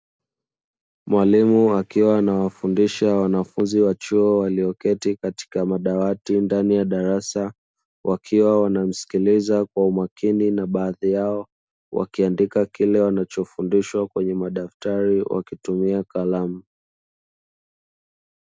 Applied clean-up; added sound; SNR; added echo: none; none; none; none.